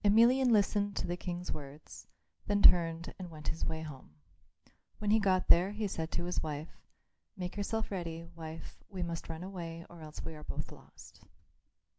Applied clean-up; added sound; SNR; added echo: none; none; none; none.